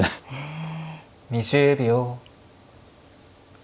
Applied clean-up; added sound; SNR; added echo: none; none; none; none.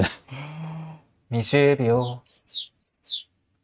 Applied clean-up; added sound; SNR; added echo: neural mask model RNNoise.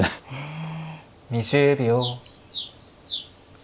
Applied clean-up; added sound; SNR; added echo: none; Bird vocalization, bird call, bird song; 14 dB; none.